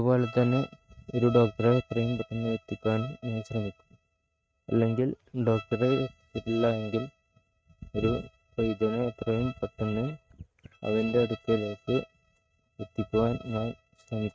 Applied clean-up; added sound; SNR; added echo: neural mask model RNNoise.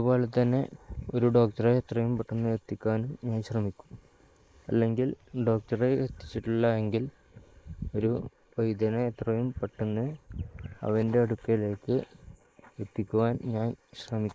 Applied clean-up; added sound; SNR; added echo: neural mask model Resemble Enhance denoiser.